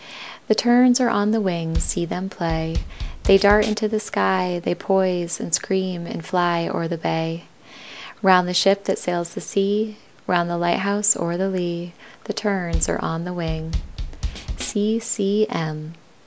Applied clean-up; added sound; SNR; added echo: none; Bass drum / Snare drum / Drum kit; 5 dB; none.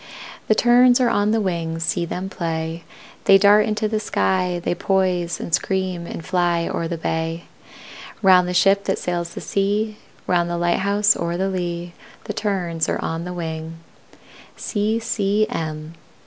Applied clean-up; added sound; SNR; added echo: none; none; none; none.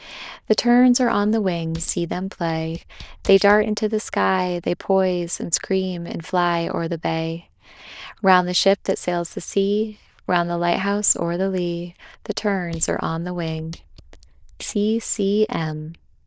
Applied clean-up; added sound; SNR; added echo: neural diffusion model UNIVERSE++.